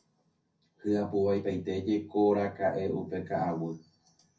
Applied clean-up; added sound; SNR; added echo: none; none; none; reverberation time 0.3 s.